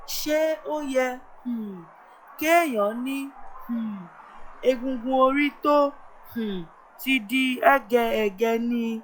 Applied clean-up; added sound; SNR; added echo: classical method log-MMSE.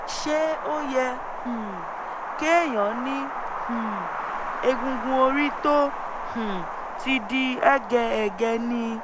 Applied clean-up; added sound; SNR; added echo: none; Wind; 6 dB; none.